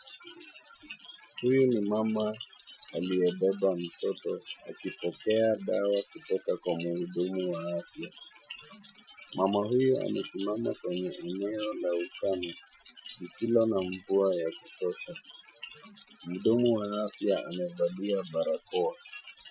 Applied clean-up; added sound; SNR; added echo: classical method Wiener filter.